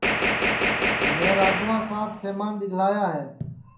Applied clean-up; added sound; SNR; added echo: none; Gunshot, gunfire; -2 dB; reverberation time 0.6 s.